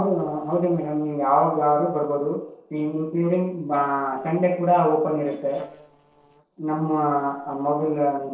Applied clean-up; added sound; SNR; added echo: neural separator model SepFormer DNS4.